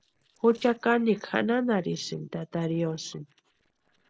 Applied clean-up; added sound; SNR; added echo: neural separator model SepFormer DNS4.